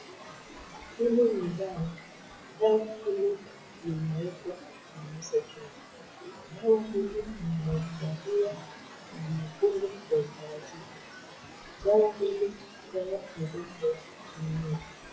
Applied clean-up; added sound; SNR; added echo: classical method WPE with log-MMSE.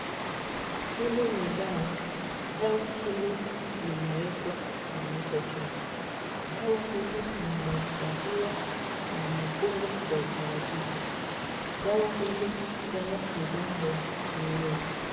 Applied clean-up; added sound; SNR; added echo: none; Water; 1 dB; reverberation time 2.0 s.